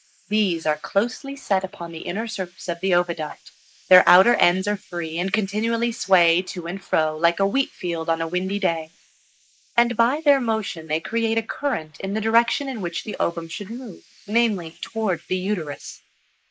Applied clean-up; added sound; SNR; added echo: neural mask model Resemble Enhance denoiser.